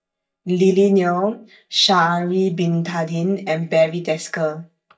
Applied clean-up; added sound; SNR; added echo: neural mask model DeepFilterNet 3.